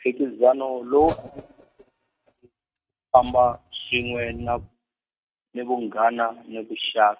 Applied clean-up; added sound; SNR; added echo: neural mask model RNNoise.